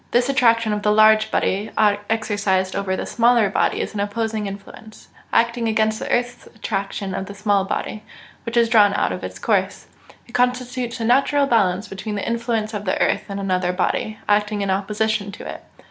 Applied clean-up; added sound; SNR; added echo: none; none; none; none.